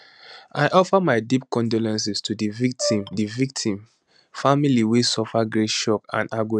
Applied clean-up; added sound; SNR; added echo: none; Brass instrument; 11 dB; none.